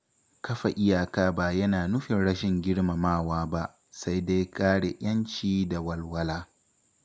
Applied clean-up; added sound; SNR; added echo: none; none; none; none.